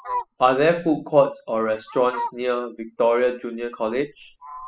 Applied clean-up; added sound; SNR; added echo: classical method spectral subtraction.